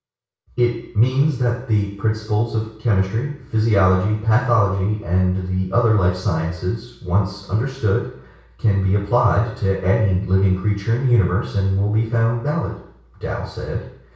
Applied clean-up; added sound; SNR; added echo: none; none; none; reverberation time 0.6 s.